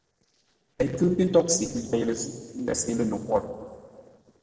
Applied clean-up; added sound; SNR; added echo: neural separator model SepFormer DNS4.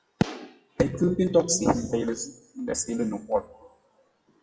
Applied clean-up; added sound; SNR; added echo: classical method WPE with log-MMSE.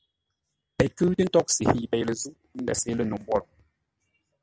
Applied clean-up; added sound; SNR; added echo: none; none; none; none.